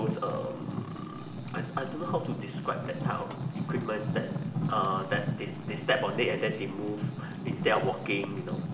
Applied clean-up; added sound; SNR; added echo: none; Fire; 2 dB; reverberation time 1.6 s.